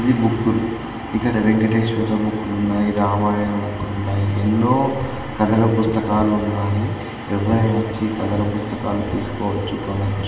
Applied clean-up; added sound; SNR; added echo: none; none; none; reverberation time 2.9 s.